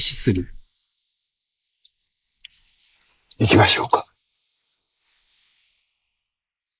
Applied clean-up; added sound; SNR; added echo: neural mask model Resemble Enhance denoiser.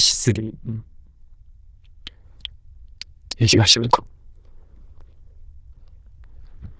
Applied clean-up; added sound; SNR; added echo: neural diffusion model UNIVERSE++.